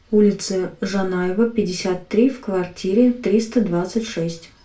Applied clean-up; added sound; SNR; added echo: none; none; none; reverberation time 0.3 s.